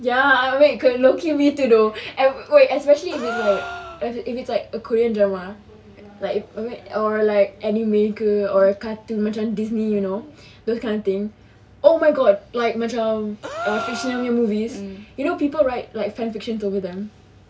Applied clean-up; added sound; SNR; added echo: none; Gasp; 12 dB; none.